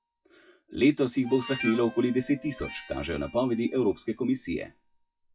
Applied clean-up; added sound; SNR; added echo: classical method WPE with log-MMSE.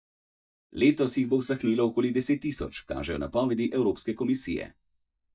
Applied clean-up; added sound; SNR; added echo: neural mask model DeepFilterNet 3.